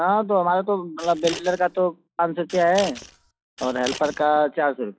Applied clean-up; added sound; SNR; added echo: classical method log-MMSE.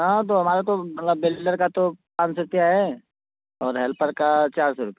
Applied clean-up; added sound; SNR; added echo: none; none; none; none.